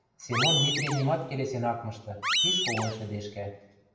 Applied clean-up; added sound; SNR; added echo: none; Animal; 0 dB; reverberation time 0.8 s.